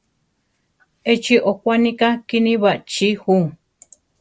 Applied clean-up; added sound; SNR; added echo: none; none; none; none.